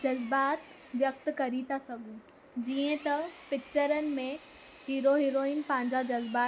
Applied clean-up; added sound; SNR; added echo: none; Engine; 20 dB; none.